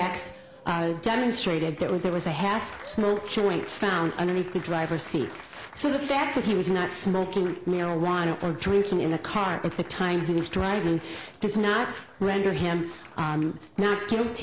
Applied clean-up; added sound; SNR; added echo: none; Applause; 18 dB; none.